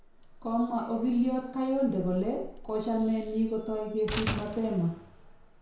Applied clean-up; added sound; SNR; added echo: none; Slam; 12 dB; reverberation time 0.6 s.